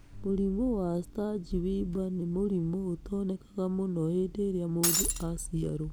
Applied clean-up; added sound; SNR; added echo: none; Shatter; -2 dB; none.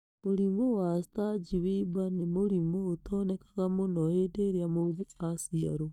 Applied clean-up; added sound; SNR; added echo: neural mask model DeepFilterNet 3.